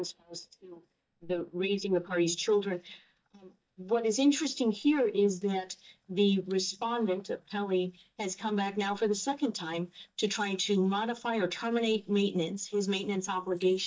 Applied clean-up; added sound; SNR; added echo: neural mask model DeepFilterNet 3.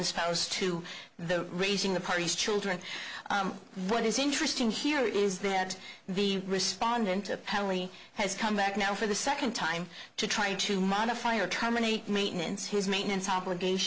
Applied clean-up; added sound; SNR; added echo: none; none; none; none.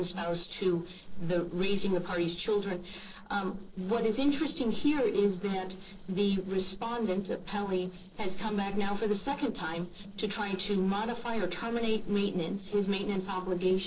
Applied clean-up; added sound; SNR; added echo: neural separator model SepFormer DNS4.